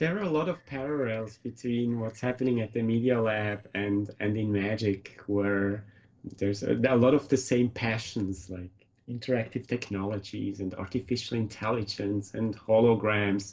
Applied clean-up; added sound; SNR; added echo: neural separator model SepFormer DNS4.